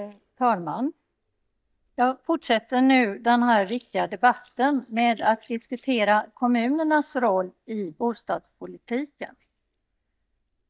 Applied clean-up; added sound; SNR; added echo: neural mask model DeepFilterNet 3.